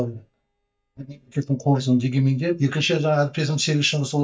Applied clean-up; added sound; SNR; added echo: neural mask model DeepFilterNet 3.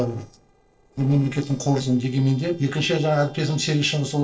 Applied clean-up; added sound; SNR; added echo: neural separator model SepFormer DNS4.